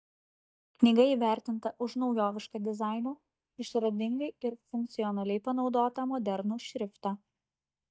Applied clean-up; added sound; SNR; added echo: neural mask model DeepFilterNet 3.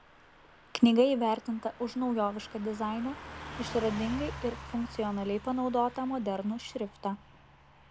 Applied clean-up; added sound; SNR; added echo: none; Car passing by / Truck; 15 dB; none.